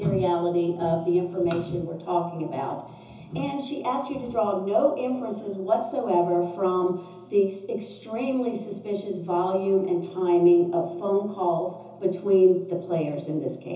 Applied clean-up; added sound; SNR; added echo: none; none; none; reverberation time 0.6 s.